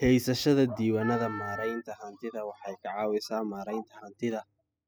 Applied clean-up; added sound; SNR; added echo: classical method spectral subtraction.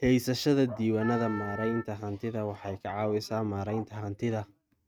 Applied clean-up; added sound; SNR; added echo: neural mask model RNNoise.